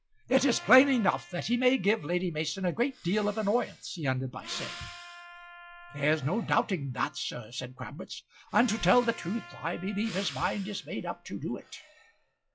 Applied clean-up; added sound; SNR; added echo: classical method log-MMSE.